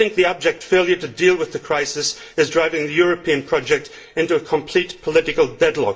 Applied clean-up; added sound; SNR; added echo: none; none; none; reverberation time 0.3 s.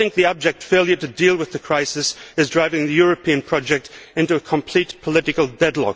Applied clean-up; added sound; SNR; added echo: none; none; none; none.